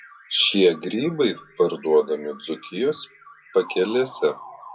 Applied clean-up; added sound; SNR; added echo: classical method WPE with log-MMSE.